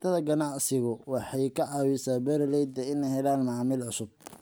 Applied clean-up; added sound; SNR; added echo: none; none; none; none.